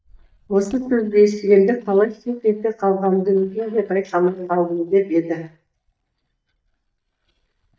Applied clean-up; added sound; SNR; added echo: neural mask model DeepFilterNet 3.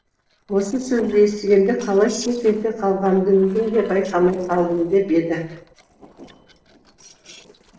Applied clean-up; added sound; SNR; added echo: neural separator model SepFormer DNS4.